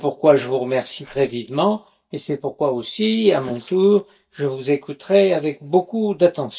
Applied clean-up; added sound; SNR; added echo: neural mask model DeepFilterNet 3.